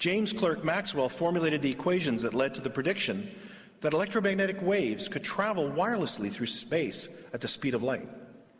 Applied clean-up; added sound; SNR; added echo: none; none; none; none.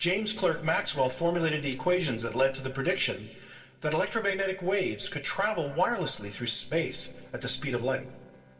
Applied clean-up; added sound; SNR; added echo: neural separator model SepFormer DNS4.